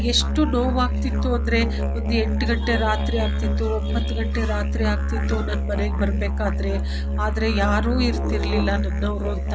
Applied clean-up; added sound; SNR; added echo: none; Musical instrument; -3 dB; none.